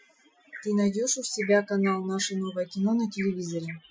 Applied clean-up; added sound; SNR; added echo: classical method Wiener filter.